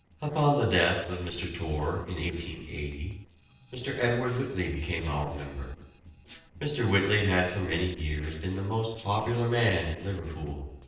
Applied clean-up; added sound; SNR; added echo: neural separator model SepFormer DNS4.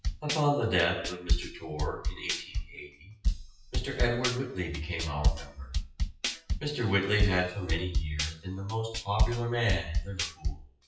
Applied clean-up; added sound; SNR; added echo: classical method WPE with log-MMSE.